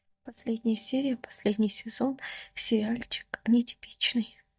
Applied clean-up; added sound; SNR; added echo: neural mask model DeepFilterNet 3.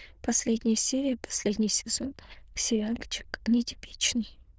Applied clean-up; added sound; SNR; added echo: neural diffusion model UNIVERSE++.